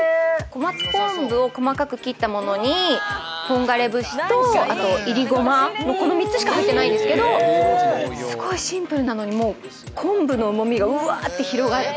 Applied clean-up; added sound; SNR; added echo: none; none; none; none.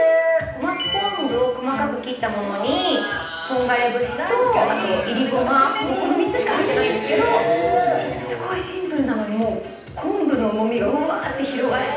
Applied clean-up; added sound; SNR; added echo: none; Bowed string instrument; 18 dB; reverberation time 0.9 s.